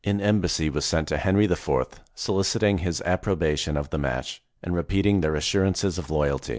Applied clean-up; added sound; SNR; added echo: none; none; none; none.